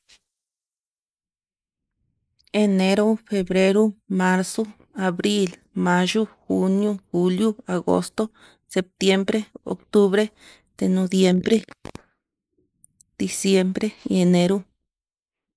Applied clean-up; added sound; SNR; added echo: neural mask model Resemble Enhance denoiser.